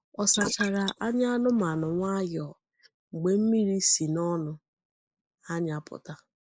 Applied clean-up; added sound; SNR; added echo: neural mask model Resemble Enhance denoiser.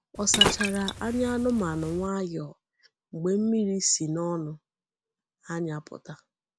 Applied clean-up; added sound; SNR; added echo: none; Liquid; 0 dB; none.